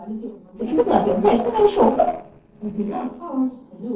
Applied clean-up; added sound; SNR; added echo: neural separator model SepFormer DNS4.